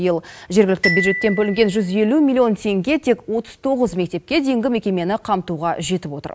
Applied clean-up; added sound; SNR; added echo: none; Glockenspiel; 10 dB; none.